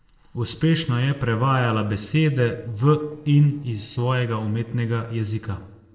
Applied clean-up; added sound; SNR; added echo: neural separator model SepFormer DNS4.